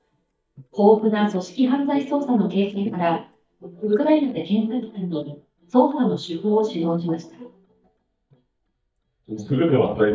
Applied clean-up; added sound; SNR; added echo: neural mask model DeepFilterNet 3.